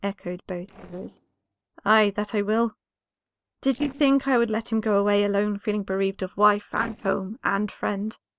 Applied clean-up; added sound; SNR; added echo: neural separator model SepFormer DNS4.